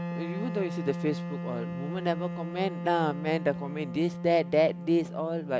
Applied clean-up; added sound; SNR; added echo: none; Wind instrument, woodwind instrument; 6 dB; none.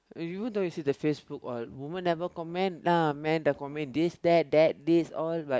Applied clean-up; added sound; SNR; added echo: none; none; none; none.